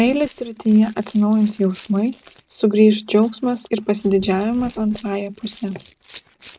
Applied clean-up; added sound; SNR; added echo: neural mask model RNNoise.